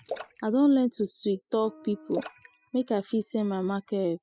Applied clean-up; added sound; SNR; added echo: classical method spectral subtraction.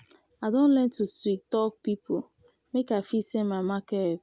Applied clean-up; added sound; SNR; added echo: none; none; none; none.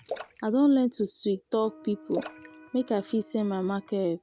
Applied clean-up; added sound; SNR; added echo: none; Splash, splatter + Electric guitar; 16 dB; none.